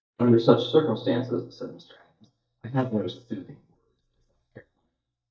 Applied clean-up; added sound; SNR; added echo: neural mask model DeepFilterNet 3.